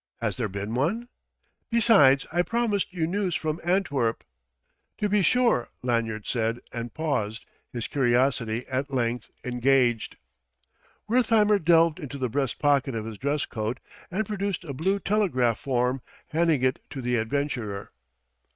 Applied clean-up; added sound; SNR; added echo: neural mask model RNNoise.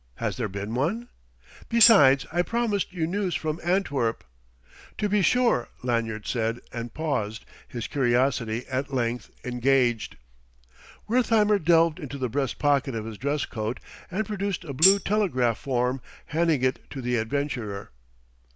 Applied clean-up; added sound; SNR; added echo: none; Tambourine; 2 dB; none.